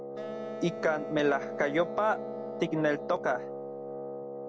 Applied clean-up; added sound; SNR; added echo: none; Wind instrument, woodwind instrument + Wind instrument, woodwind instrument; 6 dB; none.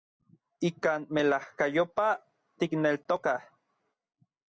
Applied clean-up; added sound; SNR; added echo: none; none; none; none.